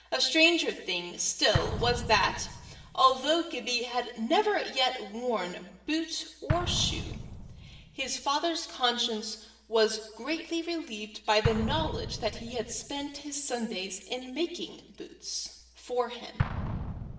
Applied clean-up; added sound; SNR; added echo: none; Explosion; 9 dB; reverberation time 0.9 s.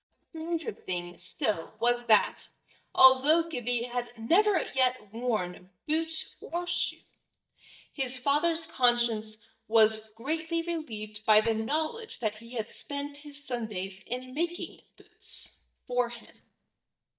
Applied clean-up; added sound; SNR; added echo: neural mask model DeepFilterNet 3.